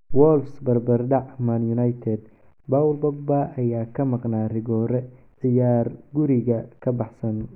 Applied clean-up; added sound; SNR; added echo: none; none; none; none.